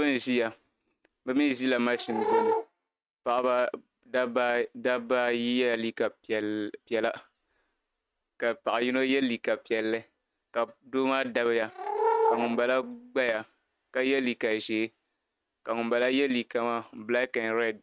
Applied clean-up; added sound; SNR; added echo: neural mask model RNNoise.